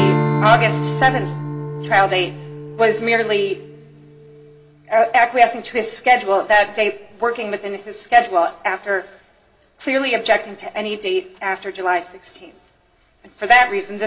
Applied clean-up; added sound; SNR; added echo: none; Strum; 9 dB; reverberation time 0.9 s.